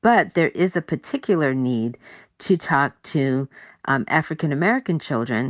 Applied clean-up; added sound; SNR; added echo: none; none; none; none.